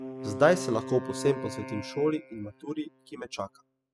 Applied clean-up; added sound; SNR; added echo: classical method spectral subtraction.